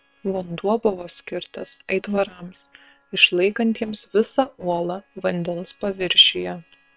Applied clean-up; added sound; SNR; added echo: neural separator model SepFormer WHAM!.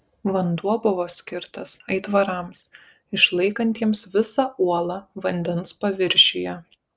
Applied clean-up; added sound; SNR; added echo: none; none; none; none.